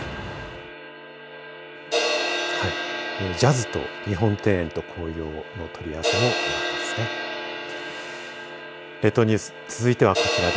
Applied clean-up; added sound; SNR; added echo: none; Crash cymbal; 3 dB; none.